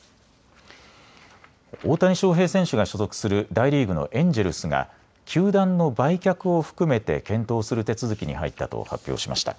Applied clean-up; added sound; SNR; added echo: none; none; none; none.